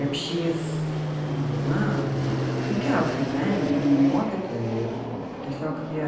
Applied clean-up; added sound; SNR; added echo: none; Fixed-wing aircraft, airplane; 1 dB; reverberation time 0.8 s.